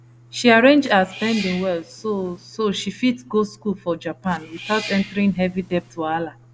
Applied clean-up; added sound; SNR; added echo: none; Cat; 17 dB; none.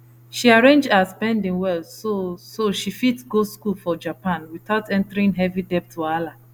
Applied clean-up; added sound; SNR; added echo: none; none; none; none.